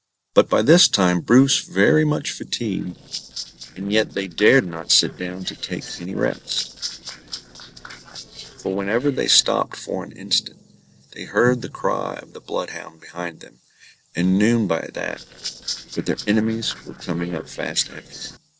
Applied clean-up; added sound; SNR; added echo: neural separator model SepFormer DNS4.